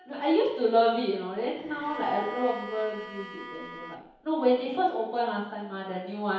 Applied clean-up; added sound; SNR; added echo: none; Bowed string instrument; 14 dB; reverberation time 2.2 s.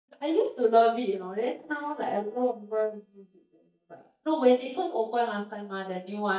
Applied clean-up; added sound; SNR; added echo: neural mask model DeepFilterNet 3.